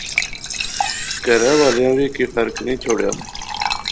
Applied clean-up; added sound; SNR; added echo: none; Camera + Fill (with liquid) / Trickle, dribble / Glass; 5 dB; none.